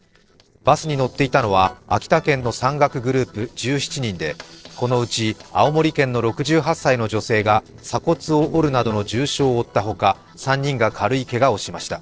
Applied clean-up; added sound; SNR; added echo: neural separator model SepFormer DNS4.